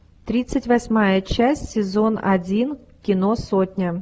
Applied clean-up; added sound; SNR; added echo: none; none; none; none.